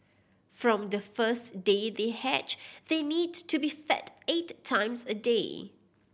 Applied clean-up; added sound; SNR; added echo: none; none; none; none.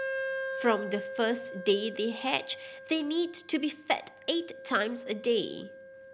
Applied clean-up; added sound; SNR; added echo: none; Wind instrument, woodwind instrument; 9 dB; none.